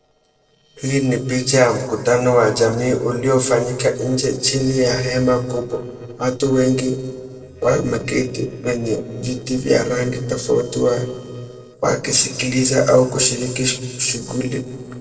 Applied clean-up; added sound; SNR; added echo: neural separator model SepFormer DNS4.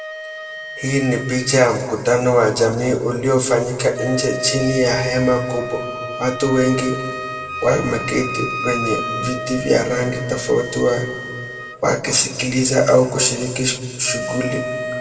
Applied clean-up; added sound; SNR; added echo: none; Wind instrument, woodwind instrument; 10 dB; reverberation time 1.7 s.